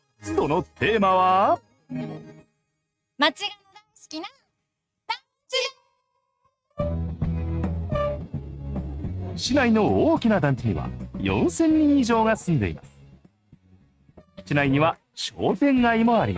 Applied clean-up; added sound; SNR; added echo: neural mask model RNNoise.